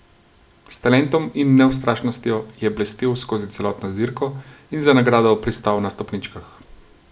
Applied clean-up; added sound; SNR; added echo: none; none; none; none.